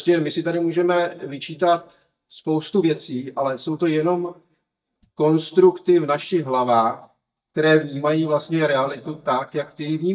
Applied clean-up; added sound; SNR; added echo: neural mask model DeepFilterNet 3.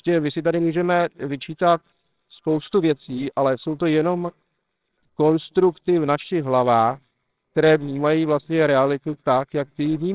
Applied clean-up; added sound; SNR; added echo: neural separator model SepFormer WHAMR!.